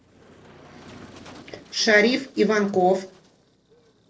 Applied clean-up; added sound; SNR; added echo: neural separator model SepFormer DNS4.